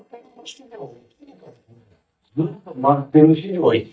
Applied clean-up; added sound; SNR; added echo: neural mask model DeepFilterNet 3.